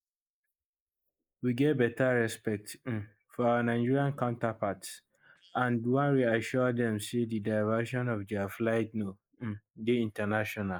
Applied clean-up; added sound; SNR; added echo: neural mask model Resemble Enhance denoiser.